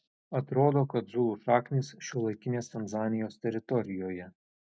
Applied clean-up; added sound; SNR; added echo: none; none; none; none.